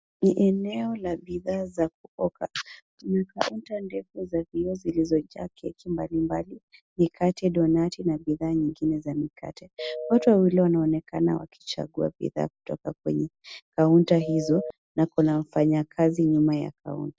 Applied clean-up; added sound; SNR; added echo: none; Telephone; 10 dB; none.